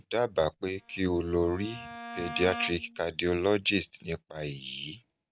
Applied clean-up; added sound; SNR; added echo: none; Bowed string instrument; 13 dB; none.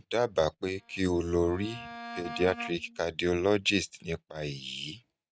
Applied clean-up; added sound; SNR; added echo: neural mask model RNNoise.